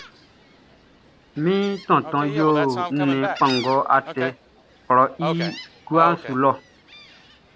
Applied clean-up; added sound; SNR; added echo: none; Gull, seagull; 10 dB; none.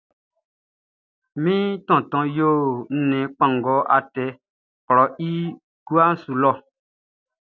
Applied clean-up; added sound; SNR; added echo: none; none; none; none.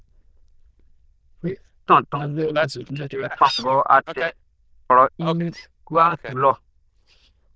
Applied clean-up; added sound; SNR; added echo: neural diffusion model UNIVERSE++.